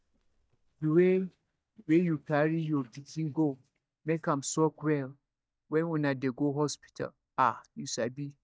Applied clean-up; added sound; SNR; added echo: neural mask model DeepFilterNet 3.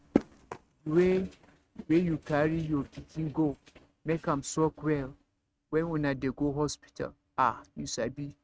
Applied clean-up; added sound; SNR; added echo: neural mask model RNNoise.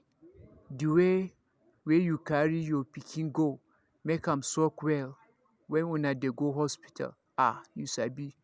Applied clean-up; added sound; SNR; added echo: none; none; none; none.